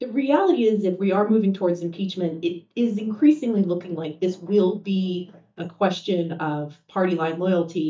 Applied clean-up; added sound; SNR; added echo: neural mask model DeepFilterNet 3.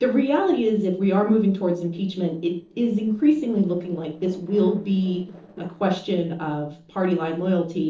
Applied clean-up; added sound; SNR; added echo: neural separator model SepFormer DNS4.